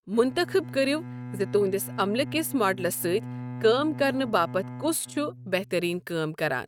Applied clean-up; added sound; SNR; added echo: neural mask model RNNoise.